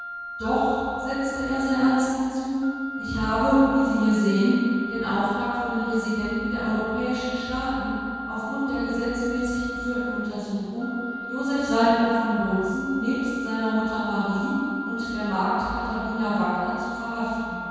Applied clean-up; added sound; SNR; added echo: none; Wind instrument, woodwind instrument; 10 dB; reverberation time 2.1 s.